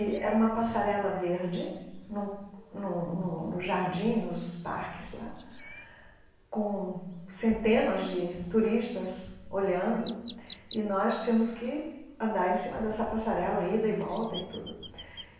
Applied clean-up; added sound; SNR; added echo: none; Chirp, tweet; 16 dB; reverberation time 0.9 s.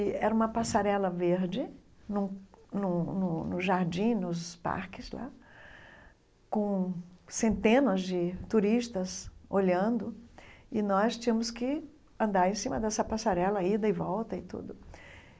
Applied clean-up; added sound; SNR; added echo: none; none; none; none.